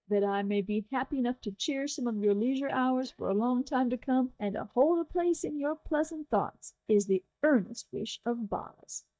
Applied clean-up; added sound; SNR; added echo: neural mask model DeepFilterNet 3.